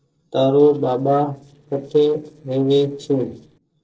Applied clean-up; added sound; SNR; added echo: neural separator model SepFormer DNS4.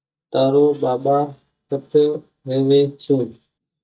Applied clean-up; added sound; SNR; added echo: neural mask model DeepFilterNet 3.